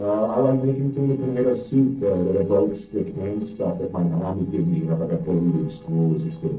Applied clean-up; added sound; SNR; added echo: neural separator model SepFormer DNS4.